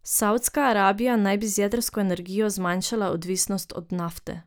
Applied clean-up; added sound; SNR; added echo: none; none; none; none.